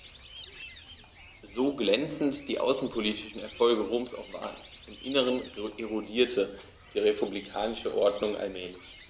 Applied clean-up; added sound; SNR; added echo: none; Bird; 16 dB; none.